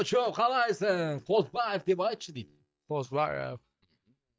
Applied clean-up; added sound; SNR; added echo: neural mask model DeepFilterNet 3.